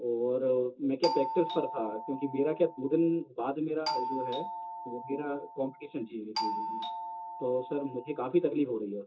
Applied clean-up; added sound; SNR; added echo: none; Doorbell; 6 dB; reverberation time 0.2 s.